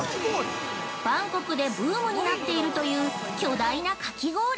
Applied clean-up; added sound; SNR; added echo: none; none; none; none.